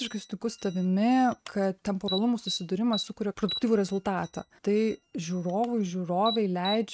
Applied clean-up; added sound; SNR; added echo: neural mask model RNNoise.